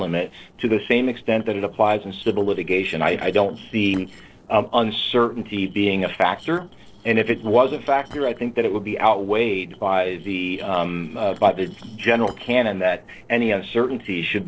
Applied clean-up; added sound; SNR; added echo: neural separator model SepFormer DNS4.